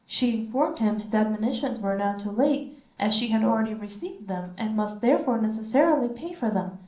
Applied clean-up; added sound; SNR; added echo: none; none; none; reverberation time 0.6 s.